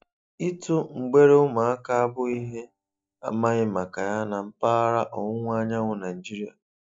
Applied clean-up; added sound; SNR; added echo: neural mask model DeepFilterNet 3.